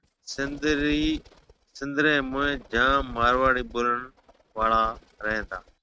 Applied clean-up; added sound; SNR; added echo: neural mask model RNNoise.